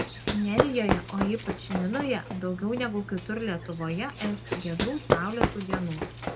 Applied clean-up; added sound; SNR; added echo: none; Run; 1 dB; reverberation time 0.4 s.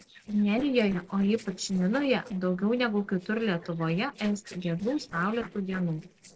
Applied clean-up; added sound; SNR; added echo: neural separator model SepFormer DNS4.